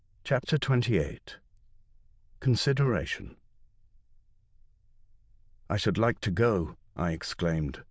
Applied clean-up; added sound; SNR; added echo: neural diffusion model UNIVERSE++.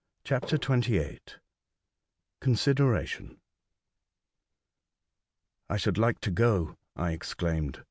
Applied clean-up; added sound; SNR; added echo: none; Walk, footsteps; 10 dB; none.